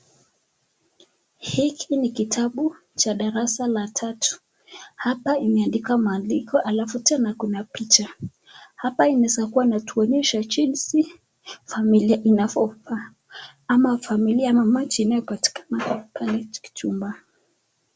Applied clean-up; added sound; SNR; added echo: none; none; none; none.